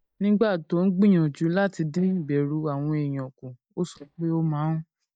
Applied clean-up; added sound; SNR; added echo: neural mask model DeepFilterNet 3.